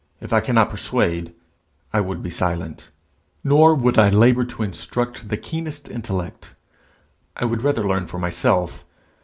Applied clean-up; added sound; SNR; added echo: none; none; none; none.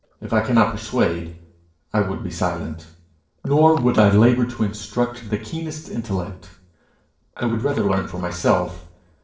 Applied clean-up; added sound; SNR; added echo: neural separator model SepFormer DNS4.